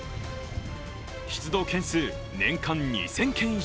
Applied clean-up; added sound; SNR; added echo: none; Thunder; 14 dB; none.